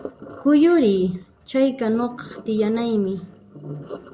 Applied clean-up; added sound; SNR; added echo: none; Sink (filling or washing); 18 dB; none.